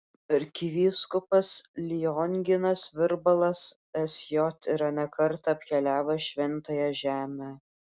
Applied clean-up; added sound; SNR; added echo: none; none; none; none.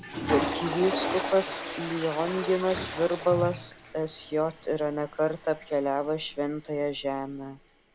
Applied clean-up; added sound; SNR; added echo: none; Toilet flush / Water; 7 dB; none.